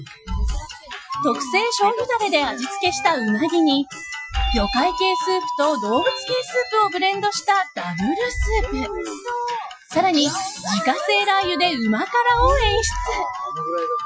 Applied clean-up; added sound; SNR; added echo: classical method Wiener filter.